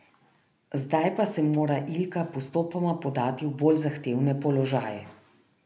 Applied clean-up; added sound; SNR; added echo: none; none; none; none.